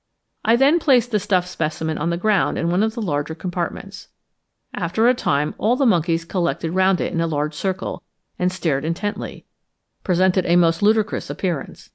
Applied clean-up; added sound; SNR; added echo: none; none; none; none.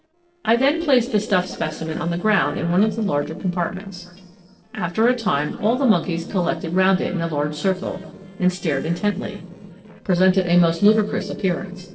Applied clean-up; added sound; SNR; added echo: neural separator model SepFormer DNS4.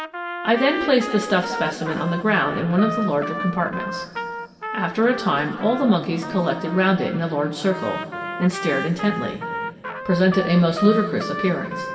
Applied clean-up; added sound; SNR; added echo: none; Trumpet; 9 dB; reverberation time 2.3 s.